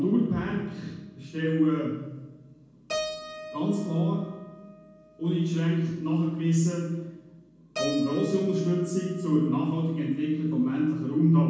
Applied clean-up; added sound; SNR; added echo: none; Keyboard (musical); 15 dB; reverberation time 1.1 s.